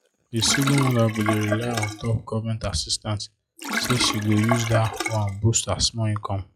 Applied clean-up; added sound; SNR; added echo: classical method log-MMSE.